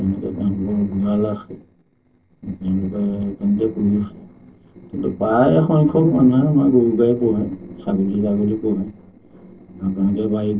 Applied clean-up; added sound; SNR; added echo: neural separator model SepFormer DNS4.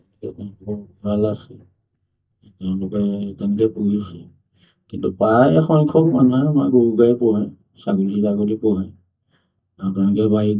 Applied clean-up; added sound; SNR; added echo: neural mask model DeepFilterNet 3.